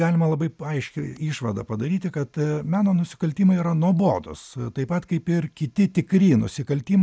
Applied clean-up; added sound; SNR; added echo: none; none; none; none.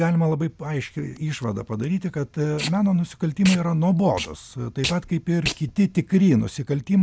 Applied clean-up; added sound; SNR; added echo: none; Packing tape, duct tape; 14 dB; none.